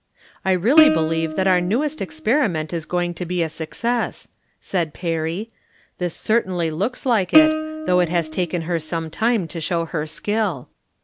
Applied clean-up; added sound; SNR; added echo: none; Plucked string instrument; 3 dB; none.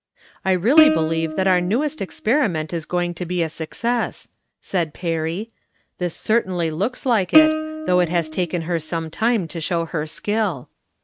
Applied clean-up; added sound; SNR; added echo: neural mask model RNNoise.